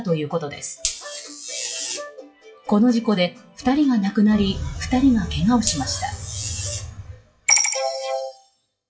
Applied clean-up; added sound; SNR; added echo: classical method WPE with log-MMSE.